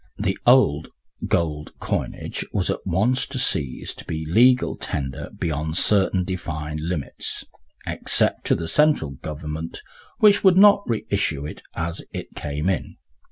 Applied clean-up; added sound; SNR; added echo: none; none; none; none.